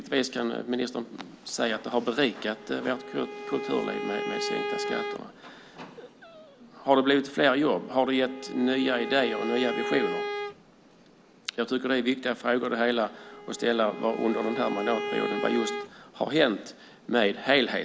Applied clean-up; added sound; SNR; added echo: none; Bowed string instrument; 9 dB; none.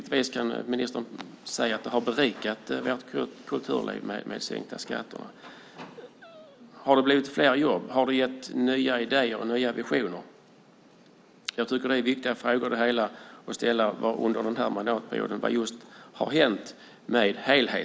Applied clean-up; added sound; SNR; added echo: none; none; none; none.